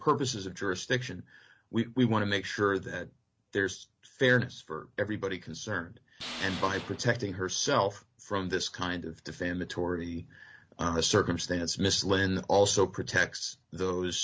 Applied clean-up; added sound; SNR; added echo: none; Tools; 12 dB; none.